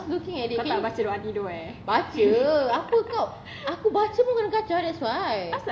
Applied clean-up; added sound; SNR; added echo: none; none; none; none.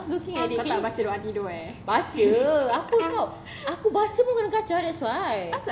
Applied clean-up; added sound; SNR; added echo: none; Bowed string instrument; 14 dB; none.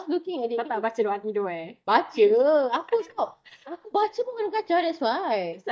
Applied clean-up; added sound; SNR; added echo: neural mask model DeepFilterNet 3.